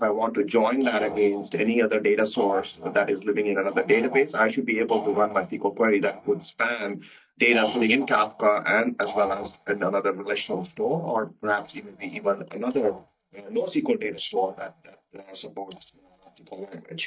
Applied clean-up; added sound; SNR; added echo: neural mask model DeepFilterNet 3.